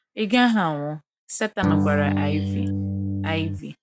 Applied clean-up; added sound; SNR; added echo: neural mask model RNNoise.